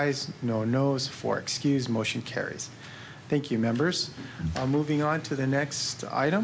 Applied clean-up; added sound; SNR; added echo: none; none; none; none.